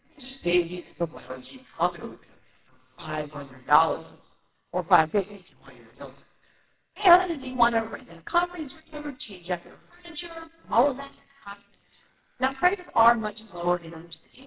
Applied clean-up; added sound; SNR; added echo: neural separator model SepFormer WHAMR!.